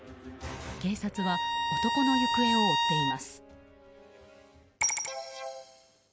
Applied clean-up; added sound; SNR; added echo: none; Bowed string instrument; -3 dB; none.